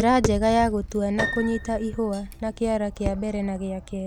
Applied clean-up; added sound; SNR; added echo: none; Tap + Piano; 8 dB; none.